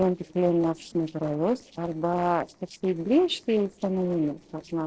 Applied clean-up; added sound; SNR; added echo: neural separator model SepFormer DNS4.